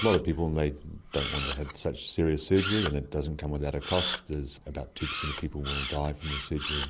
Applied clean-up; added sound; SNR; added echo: none; Camera; 7 dB; none.